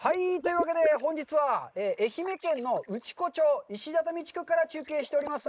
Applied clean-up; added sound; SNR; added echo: neural mask model Resemble Enhance denoiser.